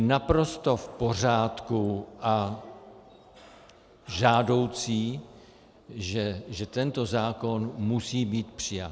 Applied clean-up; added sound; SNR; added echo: none; none; none; none.